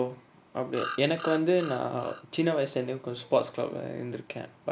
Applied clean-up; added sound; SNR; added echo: none; Bird vocalization, bird call, bird song; 10 dB; none.